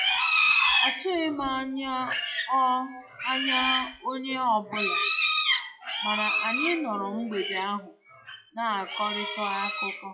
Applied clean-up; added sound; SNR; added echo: classical method WPE with log-MMSE.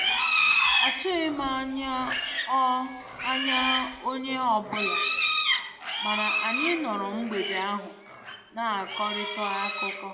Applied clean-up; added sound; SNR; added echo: none; Livestock, farm animals, working animals; -1 dB; reverberation time 1.6 s.